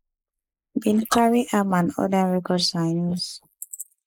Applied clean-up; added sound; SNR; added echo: neural mask model Resemble Enhance denoiser.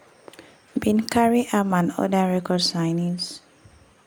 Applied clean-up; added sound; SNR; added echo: none; none; none; none.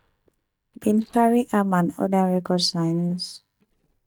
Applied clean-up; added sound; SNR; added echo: neural mask model DeepFilterNet 3.